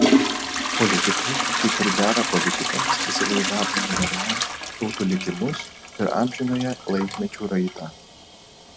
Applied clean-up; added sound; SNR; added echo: none; Trickle, dribble / Toilet flush / Hiss; -1 dB; none.